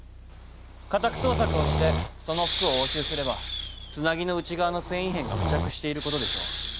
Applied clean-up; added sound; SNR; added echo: none; Breathing; -4 dB; none.